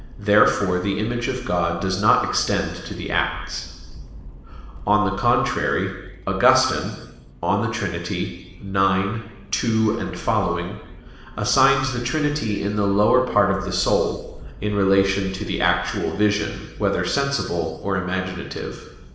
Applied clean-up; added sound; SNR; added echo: none; Accelerating, revving, vroom; 16 dB; reverberation time 1.1 s.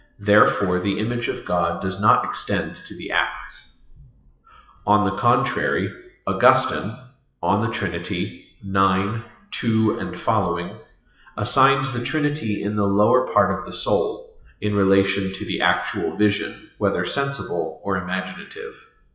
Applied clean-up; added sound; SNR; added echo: classical method WPE with log-MMSE.